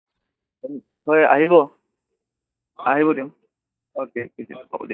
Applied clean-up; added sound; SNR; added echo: neural mask model DeepFilterNet 3.